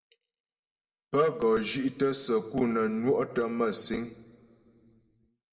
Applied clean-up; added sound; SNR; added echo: none; none; none; reverberation time 1.1 s.